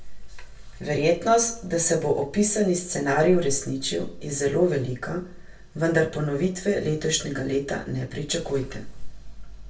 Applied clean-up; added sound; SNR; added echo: none; none; none; reverberation time 0.2 s.